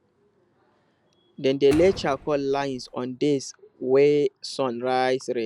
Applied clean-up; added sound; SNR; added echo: none; Door; 16 dB; none.